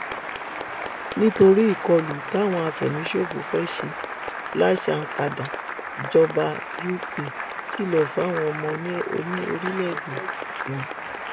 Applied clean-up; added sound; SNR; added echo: none; Applause; 8 dB; none.